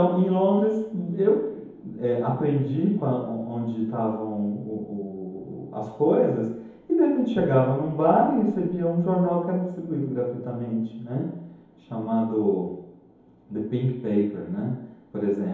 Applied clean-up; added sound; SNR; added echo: none; none; none; reverberation time 2.2 s.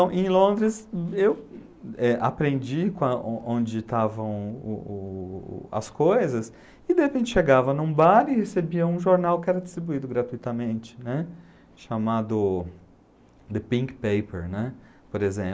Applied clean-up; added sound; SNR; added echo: none; none; none; none.